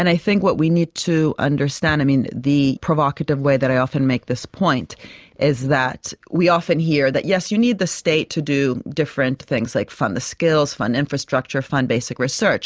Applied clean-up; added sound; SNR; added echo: none; none; none; none.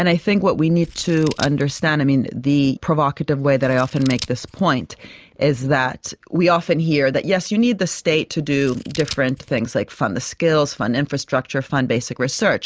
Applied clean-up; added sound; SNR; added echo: neural mask model Resemble Enhance denoiser.